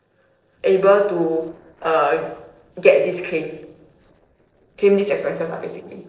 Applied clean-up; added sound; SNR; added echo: neural separator model SepFormer DNS4.